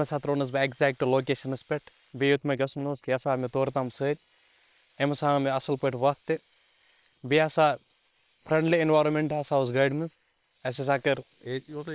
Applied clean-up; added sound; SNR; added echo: neural separator model SepFormer WHAM!.